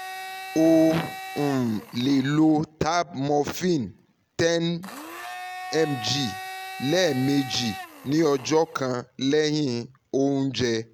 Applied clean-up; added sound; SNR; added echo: none; Domestic sounds, home sounds; 15 dB; none.